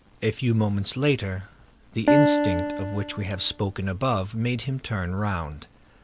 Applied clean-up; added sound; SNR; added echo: none; Piano; 0 dB; none.